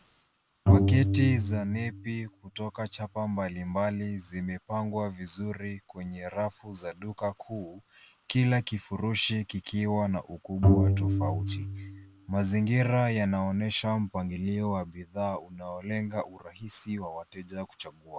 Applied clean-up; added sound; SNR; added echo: none; Bowed string instrument; -2 dB; none.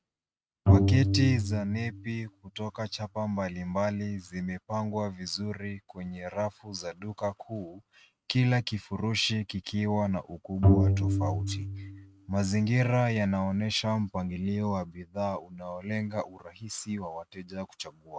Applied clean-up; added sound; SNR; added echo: neural mask model RNNoise.